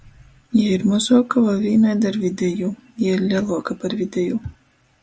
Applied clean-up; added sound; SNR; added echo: none; none; none; none.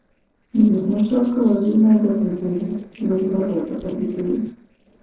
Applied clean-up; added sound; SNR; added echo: neural separator model SepFormer DNS4.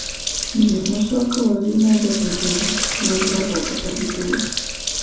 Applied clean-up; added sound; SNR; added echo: none; Sink (filling or washing); 5 dB; reverberation time 0.6 s.